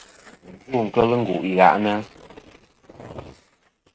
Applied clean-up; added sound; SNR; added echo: neural mask model RNNoise.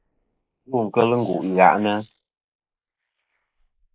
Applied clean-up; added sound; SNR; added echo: neural mask model Resemble Enhance denoiser.